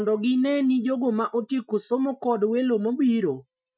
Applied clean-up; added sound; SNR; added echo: classical method Wiener filter.